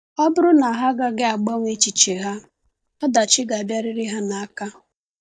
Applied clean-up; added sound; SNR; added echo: neural mask model DeepFilterNet 3.